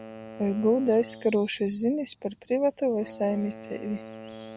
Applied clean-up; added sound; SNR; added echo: none; Wind instrument, woodwind instrument; 17 dB; none.